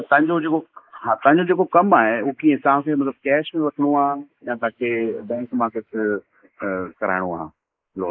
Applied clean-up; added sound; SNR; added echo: neural mask model Resemble Enhance denoiser.